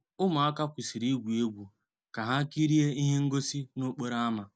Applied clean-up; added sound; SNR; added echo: none; none; none; none.